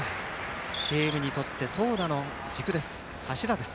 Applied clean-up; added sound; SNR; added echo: none; Bird; 0 dB; none.